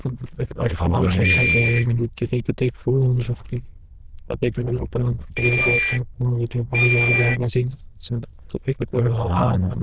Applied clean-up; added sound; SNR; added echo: neural diffusion model UNIVERSE++.